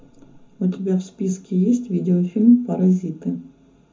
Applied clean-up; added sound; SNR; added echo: none; none; none; reverberation time 0.3 s.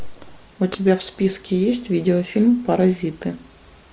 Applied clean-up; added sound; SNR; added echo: none; none; none; none.